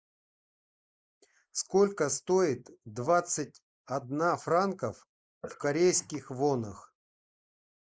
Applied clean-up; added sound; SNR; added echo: neural mask model Resemble Enhance denoiser.